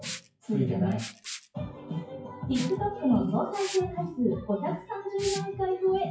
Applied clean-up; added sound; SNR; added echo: classical method WPE with log-MMSE.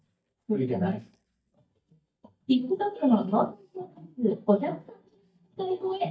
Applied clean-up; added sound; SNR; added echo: neural mask model DeepFilterNet 3.